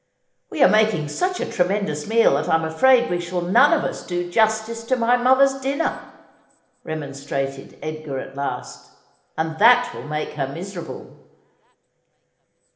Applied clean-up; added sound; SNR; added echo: none; none; none; reverberation time 1.0 s.